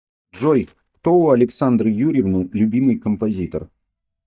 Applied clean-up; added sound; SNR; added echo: neural mask model DeepFilterNet 3.